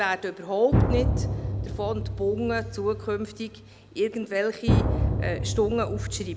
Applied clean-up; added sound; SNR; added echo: none; Drum; -1 dB; none.